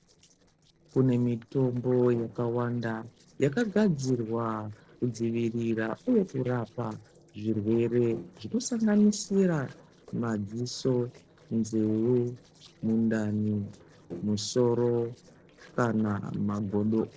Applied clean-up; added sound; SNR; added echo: neural separator model SepFormer DNS4.